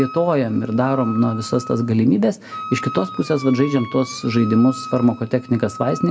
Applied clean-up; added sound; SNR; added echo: none; Wind instrument, woodwind instrument; 14 dB; reverberation time 0.4 s.